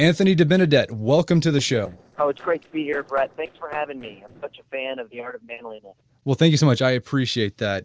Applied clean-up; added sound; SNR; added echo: neural separator model SepFormer DNS4.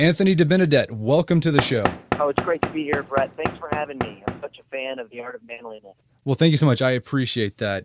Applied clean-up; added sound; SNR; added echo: none; Knock / Wood; 6 dB; none.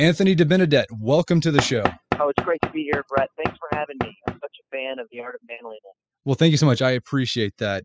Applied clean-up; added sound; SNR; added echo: classical method spectral subtraction.